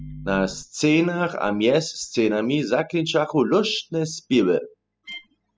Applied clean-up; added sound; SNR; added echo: classical method spectral subtraction.